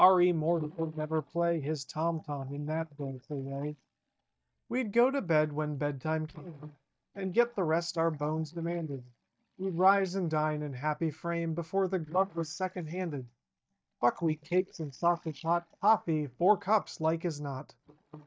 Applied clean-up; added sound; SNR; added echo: neural mask model DeepFilterNet 3.